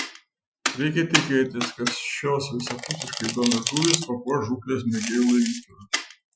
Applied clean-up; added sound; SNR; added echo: classical method Wiener filter.